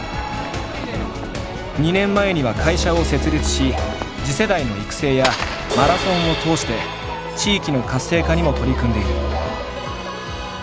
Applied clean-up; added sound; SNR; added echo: none; Musical instrument + Crash cymbal; 4 dB; none.